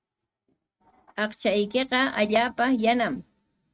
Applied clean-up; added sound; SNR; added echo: neural mask model RNNoise.